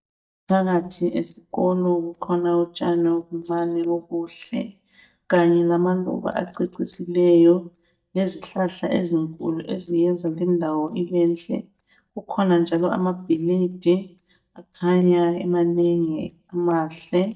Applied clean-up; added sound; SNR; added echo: neural mask model DeepFilterNet 3.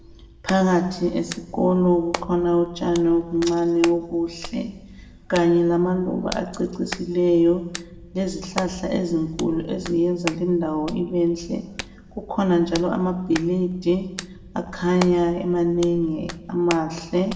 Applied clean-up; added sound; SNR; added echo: none; Hands; 15 dB; reverberation time 1.2 s.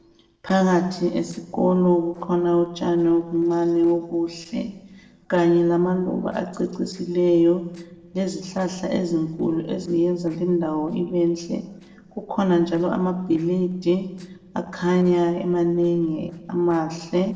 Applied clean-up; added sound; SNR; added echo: neural separator model SepFormer DNS4.